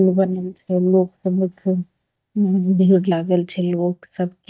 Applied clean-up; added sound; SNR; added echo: neural mask model DeepFilterNet 3.